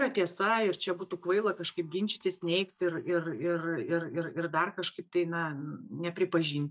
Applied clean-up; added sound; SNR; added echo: neural mask model DeepFilterNet 3.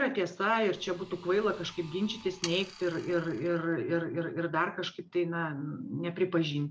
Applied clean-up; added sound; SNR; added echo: none; Sawing; 17 dB; none.